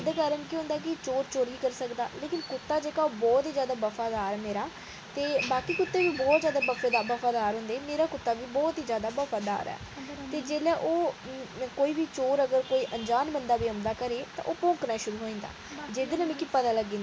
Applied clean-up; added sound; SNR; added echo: none; none; none; none.